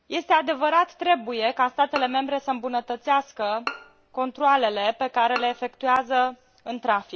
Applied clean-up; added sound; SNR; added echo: none; Bowed string instrument; 15 dB; none.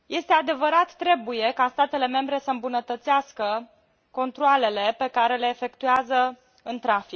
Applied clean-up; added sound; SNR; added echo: none; none; none; none.